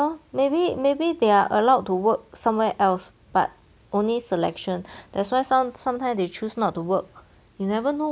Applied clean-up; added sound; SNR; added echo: none; none; none; none.